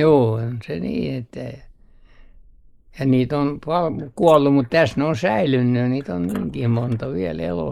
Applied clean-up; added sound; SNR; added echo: neural mask model Resemble Enhance denoiser.